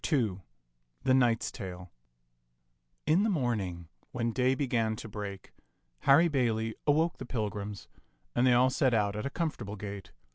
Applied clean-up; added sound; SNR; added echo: none; none; none; none.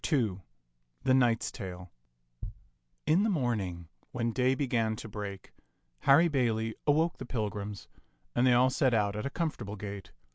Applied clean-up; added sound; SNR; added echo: none; Bass drum; 15 dB; none.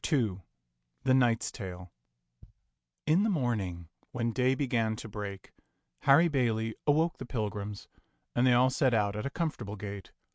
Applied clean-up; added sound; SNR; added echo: neural mask model RNNoise.